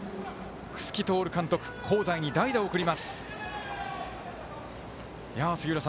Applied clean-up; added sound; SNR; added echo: none; none; none; none.